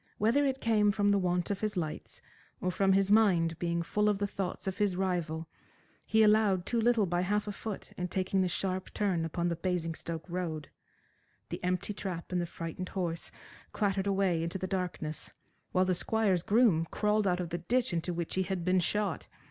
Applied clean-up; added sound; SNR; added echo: none; none; none; none.